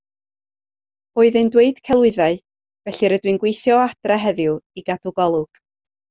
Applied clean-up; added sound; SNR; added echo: none; none; none; none.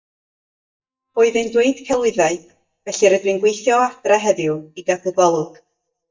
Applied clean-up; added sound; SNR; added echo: neural mask model DeepFilterNet 3.